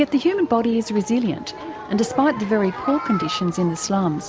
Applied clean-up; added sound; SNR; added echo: none; none; none; none.